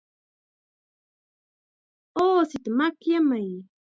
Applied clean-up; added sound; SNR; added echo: none; none; none; none.